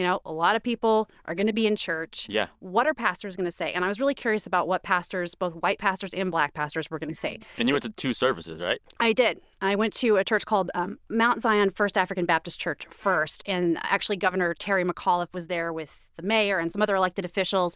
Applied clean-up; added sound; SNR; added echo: neural diffusion model UNIVERSE++.